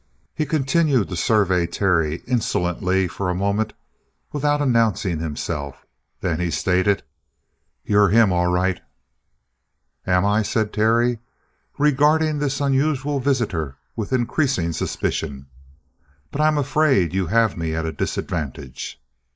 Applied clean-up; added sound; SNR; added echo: neural mask model Resemble Enhance denoiser.